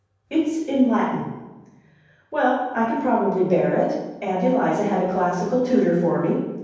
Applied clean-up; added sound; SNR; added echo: none; none; none; reverberation time 1.1 s.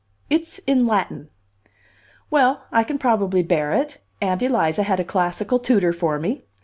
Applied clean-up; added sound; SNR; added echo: none; none; none; none.